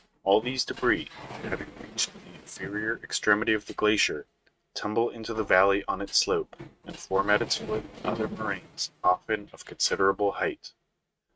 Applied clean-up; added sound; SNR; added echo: neural mask model RNNoise.